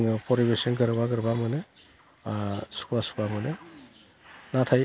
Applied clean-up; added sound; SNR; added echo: none; none; none; none.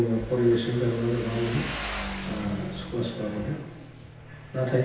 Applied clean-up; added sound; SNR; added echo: none; Motorcycle; 9 dB; reverberation time 0.9 s.